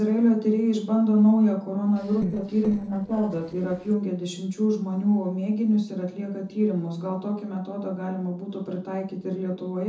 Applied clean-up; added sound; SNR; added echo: neural separator model SepFormer DNS4.